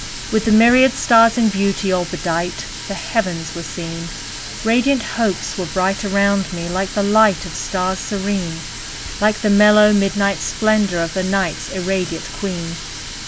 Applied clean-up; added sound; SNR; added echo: none; Water tap, faucet; 11 dB; none.